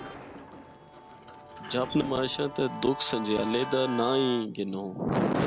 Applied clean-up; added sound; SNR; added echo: none; Guitar + Sliding door; 11 dB; none.